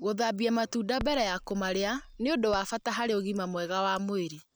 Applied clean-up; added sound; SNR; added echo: none; Crackle; 18 dB; none.